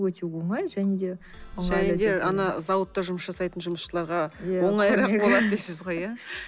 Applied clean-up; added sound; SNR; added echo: none; Bird; 13 dB; none.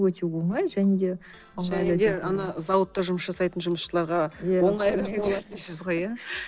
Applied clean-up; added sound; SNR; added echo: neural separator model SepFormer DNS4.